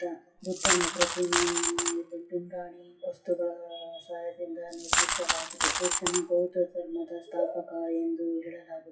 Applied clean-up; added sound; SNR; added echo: classical method WPE with log-MMSE.